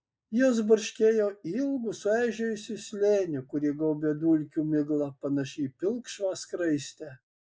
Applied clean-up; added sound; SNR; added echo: neural mask model Resemble Enhance denoiser.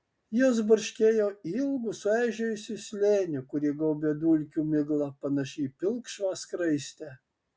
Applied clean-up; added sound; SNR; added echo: none; none; none; none.